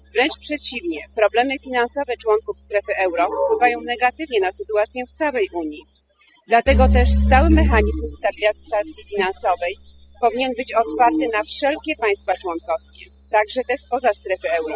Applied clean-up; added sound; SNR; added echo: classical method spectral subtraction.